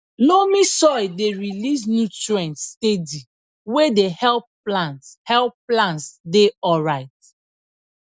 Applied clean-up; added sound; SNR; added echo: none; none; none; none.